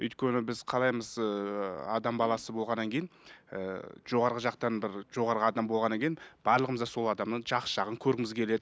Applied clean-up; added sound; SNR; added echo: none; none; none; none.